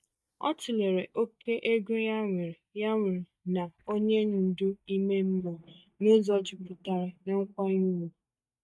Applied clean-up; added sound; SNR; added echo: neural mask model DeepFilterNet 3.